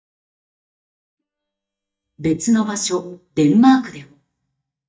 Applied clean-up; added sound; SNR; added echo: neural mask model DeepFilterNet 3.